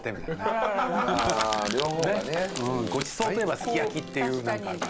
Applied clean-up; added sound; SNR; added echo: none; Crumpling, crinkling; 12 dB; none.